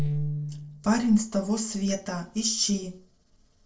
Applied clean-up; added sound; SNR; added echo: neural separator model SepFormer DNS4.